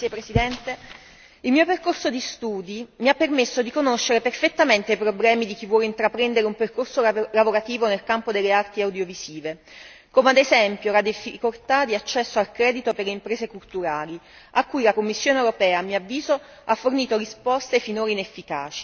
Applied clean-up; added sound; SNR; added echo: none; none; none; none.